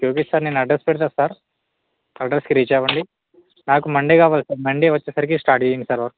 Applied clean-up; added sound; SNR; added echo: none; none; none; none.